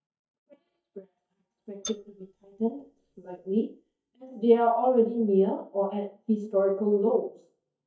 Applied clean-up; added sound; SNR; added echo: neural mask model DeepFilterNet 3.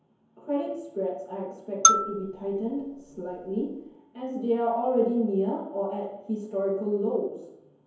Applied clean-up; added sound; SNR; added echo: none; Marimba, xylophone; -2 dB; reverberation time 0.9 s.